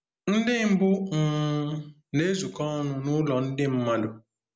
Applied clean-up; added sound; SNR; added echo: none; none; none; none.